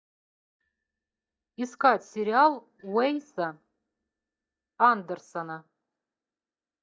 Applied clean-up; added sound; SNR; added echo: neural mask model DeepFilterNet 3.